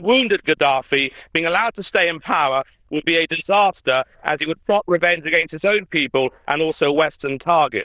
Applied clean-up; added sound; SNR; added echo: neural diffusion model UNIVERSE++.